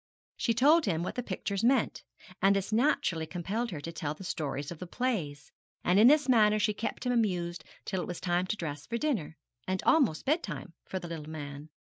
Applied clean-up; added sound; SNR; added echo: none; none; none; none.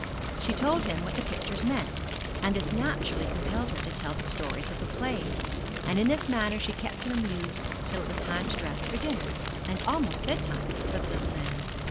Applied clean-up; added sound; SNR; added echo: none; Fire; -1 dB; none.